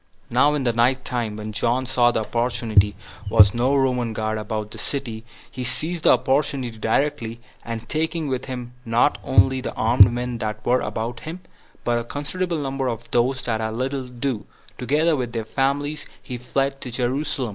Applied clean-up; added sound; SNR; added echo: none; Walk, footsteps / Bird vocalization, bird call, bird song; -2 dB; none.